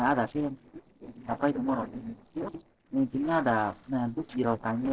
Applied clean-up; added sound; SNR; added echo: neural separator model SepFormer DNS4.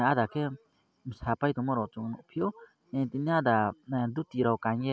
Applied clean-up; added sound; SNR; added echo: none; none; none; none.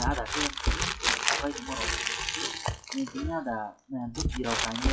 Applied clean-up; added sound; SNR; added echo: classical method WPE with log-MMSE.